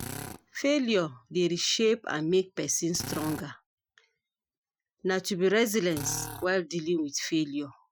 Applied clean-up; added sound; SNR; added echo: classical method Wiener filter.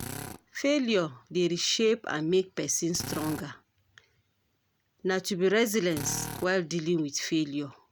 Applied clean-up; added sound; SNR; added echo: none; Drill; 15 dB; none.